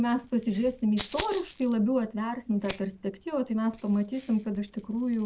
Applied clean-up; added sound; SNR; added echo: none; Rattle (instrument); 0 dB; none.